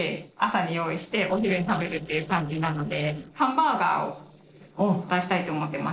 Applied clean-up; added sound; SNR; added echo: neural separator model SepFormer DNS4.